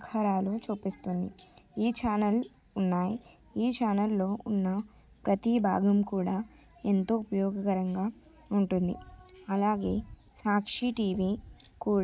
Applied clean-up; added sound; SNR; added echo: none; none; none; none.